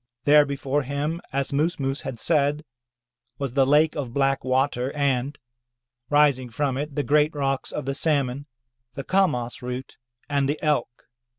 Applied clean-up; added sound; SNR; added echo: none; none; none; none.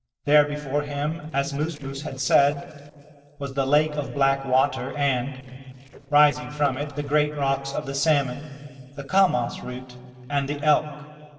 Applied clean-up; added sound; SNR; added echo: neural separator model SepFormer DNS4.